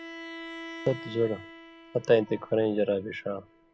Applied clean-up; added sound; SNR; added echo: none; Bowed string instrument; 15 dB; none.